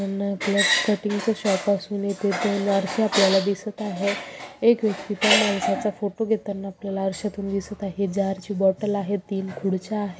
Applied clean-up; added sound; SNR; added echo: none; none; none; none.